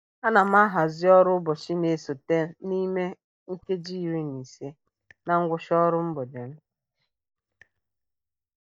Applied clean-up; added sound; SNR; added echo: neural mask model DeepFilterNet 3.